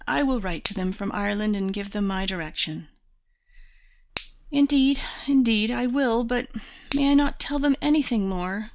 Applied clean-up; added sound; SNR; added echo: none; Finger snapping; 13 dB; none.